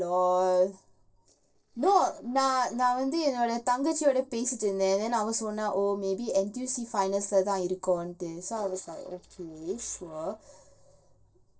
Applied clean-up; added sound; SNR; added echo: neural separator model SepFormer DNS4.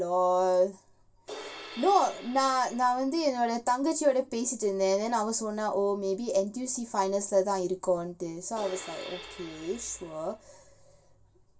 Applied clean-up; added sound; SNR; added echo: none; Crash cymbal; 16 dB; reverberation time 0.2 s.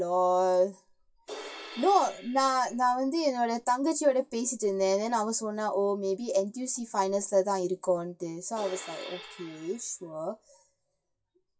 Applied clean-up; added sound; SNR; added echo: classical method WPE with log-MMSE.